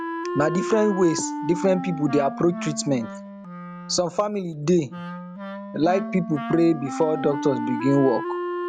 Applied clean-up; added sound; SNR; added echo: none; Wind instrument, woodwind instrument; 7 dB; none.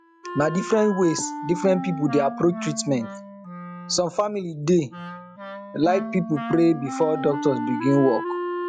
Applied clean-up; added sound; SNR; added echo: classical method log-MMSE.